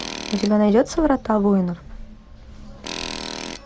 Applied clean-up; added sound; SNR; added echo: none; Tools; 13 dB; none.